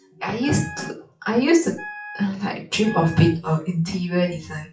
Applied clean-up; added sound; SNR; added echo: classical method WPE with log-MMSE.